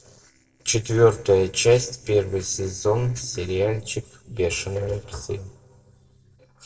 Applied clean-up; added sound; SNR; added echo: neural separator model SepFormer DNS4.